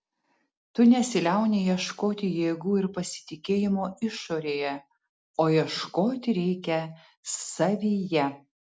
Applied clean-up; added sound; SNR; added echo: none; none; none; none.